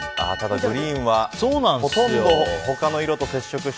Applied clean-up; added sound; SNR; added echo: none; Boat, Water vehicle; 12 dB; none.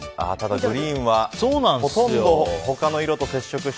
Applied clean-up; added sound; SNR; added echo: none; none; none; none.